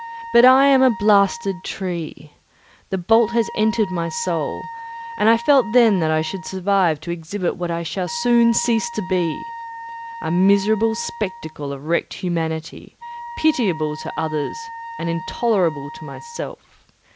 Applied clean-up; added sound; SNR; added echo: none; Wind instrument, woodwind instrument; 14 dB; none.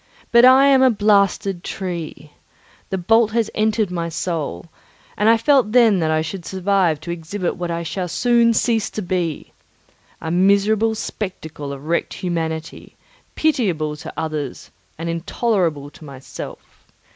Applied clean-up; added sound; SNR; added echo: none; none; none; none.